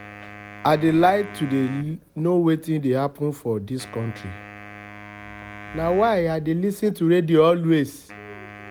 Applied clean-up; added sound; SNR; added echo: none; Wind instrument, woodwind instrument; 19 dB; none.